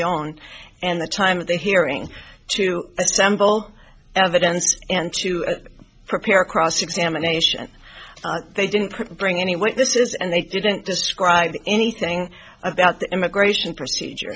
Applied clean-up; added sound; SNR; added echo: none; none; none; none.